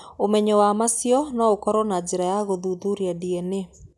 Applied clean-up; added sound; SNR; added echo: none; none; none; none.